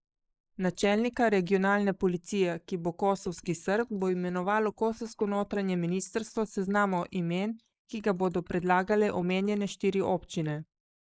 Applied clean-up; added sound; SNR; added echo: neural mask model Resemble Enhance denoiser.